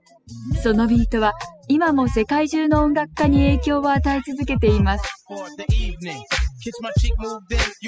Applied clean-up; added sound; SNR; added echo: classical method spectral subtraction.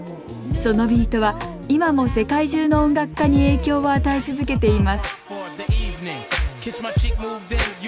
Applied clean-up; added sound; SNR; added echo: none; Drum kit; 2 dB; none.